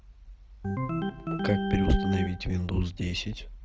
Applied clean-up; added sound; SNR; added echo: none; Organ; 2 dB; none.